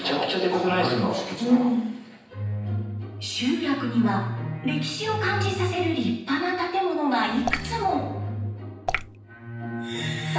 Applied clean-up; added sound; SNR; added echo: none; Drip / Water; 3 dB; reverberation time 0.9 s.